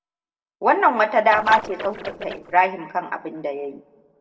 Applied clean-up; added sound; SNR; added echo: neural separator model SepFormer DNS4.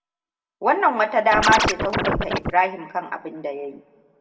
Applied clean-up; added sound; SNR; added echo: none; Scratching (performance technique); -1 dB; reverberation time 1.6 s.